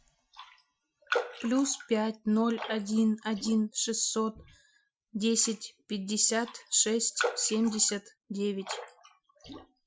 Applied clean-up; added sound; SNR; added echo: classical method Wiener filter.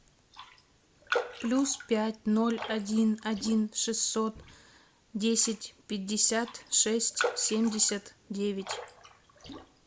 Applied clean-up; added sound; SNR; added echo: none; Raindrop; 11 dB; none.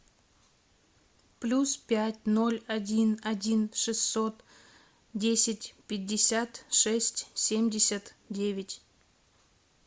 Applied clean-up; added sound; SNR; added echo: none; none; none; none.